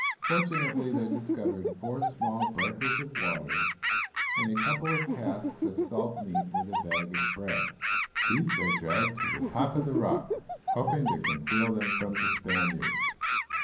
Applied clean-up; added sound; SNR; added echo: none; Animal; -2 dB; reverberation time 0.6 s.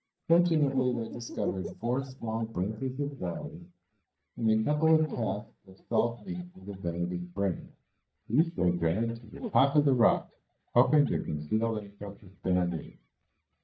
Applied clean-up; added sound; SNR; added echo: neural mask model DeepFilterNet 3.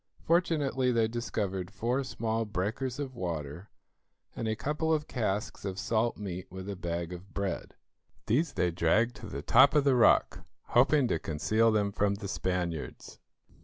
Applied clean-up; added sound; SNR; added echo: none; none; none; none.